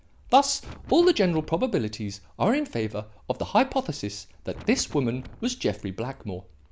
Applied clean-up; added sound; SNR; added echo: none; Wind; 17 dB; none.